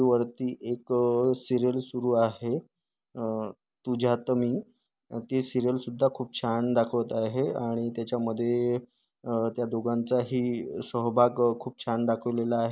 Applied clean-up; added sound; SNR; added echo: none; none; none; none.